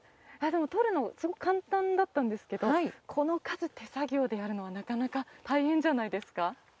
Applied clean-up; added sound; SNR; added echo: none; none; none; none.